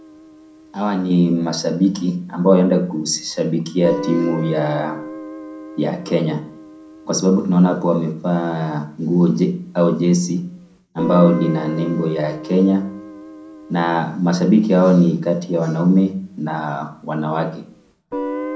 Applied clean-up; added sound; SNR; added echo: none; Guitar; 14 dB; reverberation time 0.5 s.